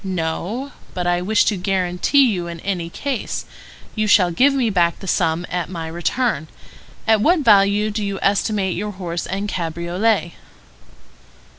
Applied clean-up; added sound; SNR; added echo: none; none; none; none.